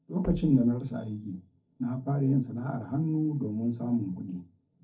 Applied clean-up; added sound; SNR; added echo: neural separator model SepFormer DNS4.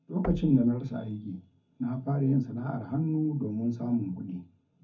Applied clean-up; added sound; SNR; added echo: none; Knock; 15 dB; reverberation time 0.3 s.